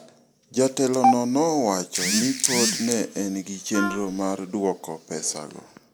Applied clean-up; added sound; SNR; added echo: none; Wind instrument, woodwind instrument; 9 dB; none.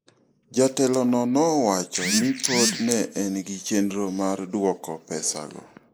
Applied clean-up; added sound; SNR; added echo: neural mask model Resemble Enhance denoiser.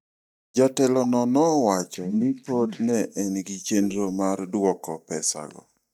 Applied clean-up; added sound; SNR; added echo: neural mask model DeepFilterNet 3.